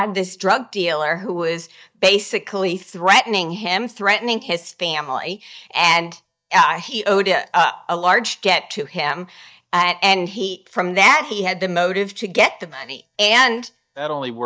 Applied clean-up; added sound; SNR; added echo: neural mask model DeepFilterNet 3.